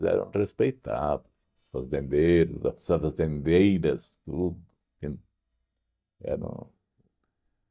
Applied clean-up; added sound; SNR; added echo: neural mask model DeepFilterNet 3.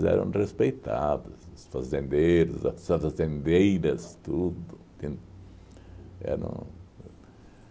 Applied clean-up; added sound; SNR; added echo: none; none; none; none.